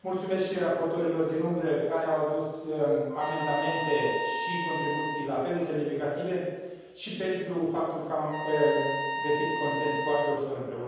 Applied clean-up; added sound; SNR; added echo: none; Trumpet; 6 dB; reverberation time 1.2 s.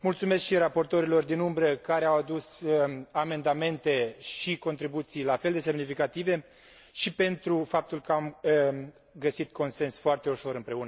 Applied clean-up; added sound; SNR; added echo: none; none; none; none.